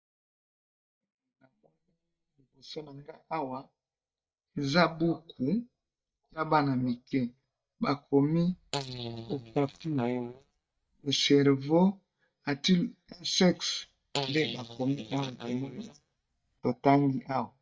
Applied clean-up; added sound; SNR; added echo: neural mask model DeepFilterNet 3.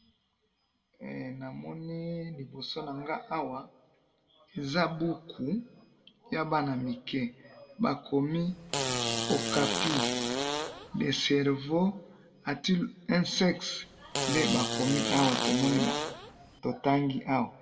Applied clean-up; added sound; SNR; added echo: none; Fart; 0 dB; reverberation time 0.3 s.